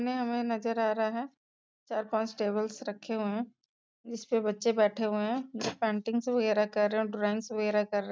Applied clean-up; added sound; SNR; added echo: none; none; none; none.